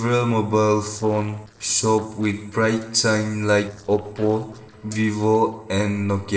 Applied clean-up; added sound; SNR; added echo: neural separator model SepFormer DNS4.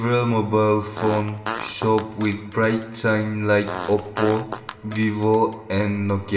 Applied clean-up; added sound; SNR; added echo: none; Fart; 12 dB; reverberation time 1.6 s.